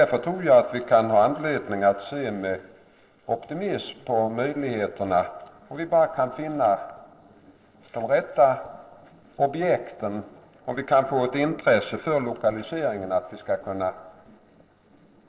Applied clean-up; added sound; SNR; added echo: neural separator model SepFormer DNS4.